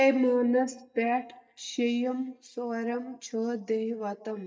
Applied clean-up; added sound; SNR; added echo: neural mask model DeepFilterNet 3.